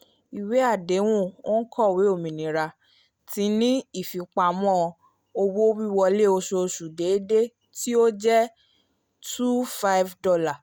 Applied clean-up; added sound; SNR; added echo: none; none; none; none.